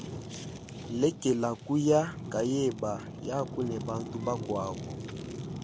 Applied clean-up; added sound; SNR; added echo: none; Fire; 8 dB; none.